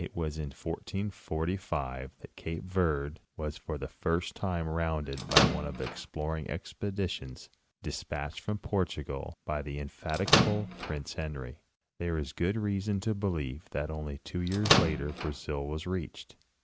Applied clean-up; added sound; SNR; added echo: none; Microwave oven; -4 dB; none.